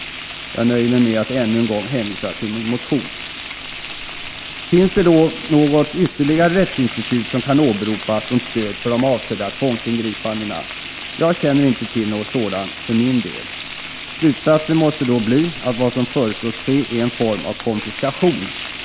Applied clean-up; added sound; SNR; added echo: none; Frying (food); 12 dB; none.